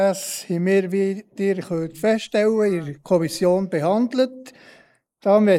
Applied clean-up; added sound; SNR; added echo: neural mask model Resemble Enhance denoiser.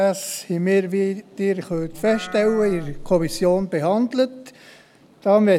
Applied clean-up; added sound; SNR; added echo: none; Livestock, farm animals, working animals; 13 dB; none.